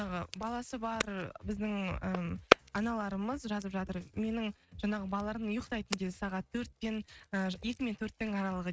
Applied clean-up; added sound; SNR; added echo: neural mask model RNNoise.